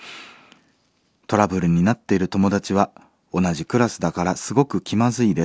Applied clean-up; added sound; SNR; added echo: none; none; none; none.